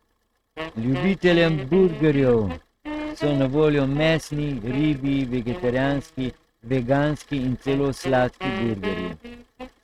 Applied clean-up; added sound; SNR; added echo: neural mask model RNNoise.